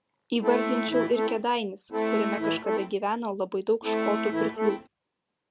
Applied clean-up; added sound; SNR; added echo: none; Accordion; -1 dB; none.